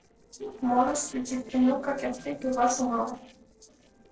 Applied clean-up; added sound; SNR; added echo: neural separator model SepFormer DNS4.